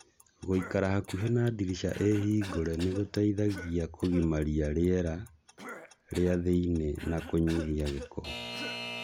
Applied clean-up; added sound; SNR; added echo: none; Alarm / Clock + Cough; 15 dB; none.